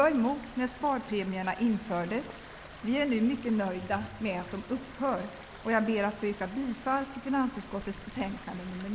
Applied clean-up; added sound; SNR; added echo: none; Stream; 17 dB; none.